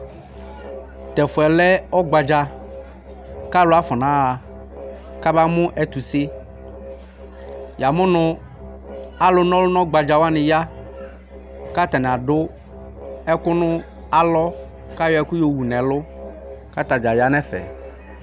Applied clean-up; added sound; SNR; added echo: none; Musical instrument; 16 dB; none.